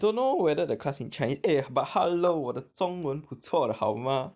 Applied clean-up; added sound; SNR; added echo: neural mask model DeepFilterNet 3.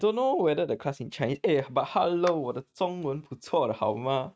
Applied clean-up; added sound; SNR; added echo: neural mask model RNNoise.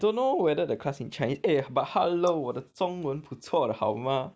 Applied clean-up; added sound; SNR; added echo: neural mask model Resemble Enhance denoiser.